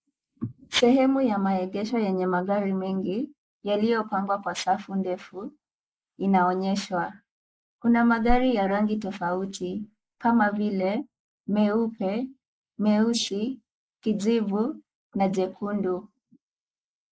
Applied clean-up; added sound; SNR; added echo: neural mask model Resemble Enhance denoiser.